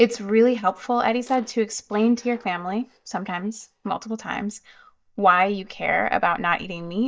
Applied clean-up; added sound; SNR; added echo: neural mask model DeepFilterNet 3.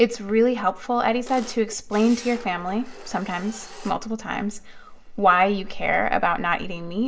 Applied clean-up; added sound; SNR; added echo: none; Camera; 19 dB; reverberation time 0.4 s.